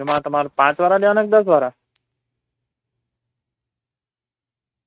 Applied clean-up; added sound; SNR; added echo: neural mask model RNNoise.